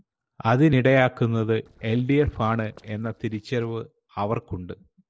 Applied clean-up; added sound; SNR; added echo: neural separator model SepFormer DNS4.